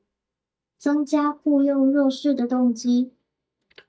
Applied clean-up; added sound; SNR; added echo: neural mask model DeepFilterNet 3.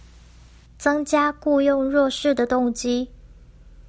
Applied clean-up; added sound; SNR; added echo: none; none; none; none.